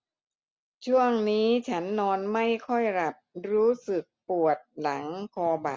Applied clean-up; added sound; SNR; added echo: none; none; none; none.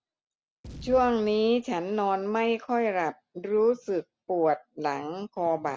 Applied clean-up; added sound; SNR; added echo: none; Boom; 20 dB; none.